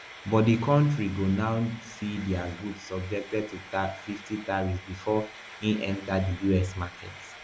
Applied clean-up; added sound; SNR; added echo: none; Frying (food); 17 dB; none.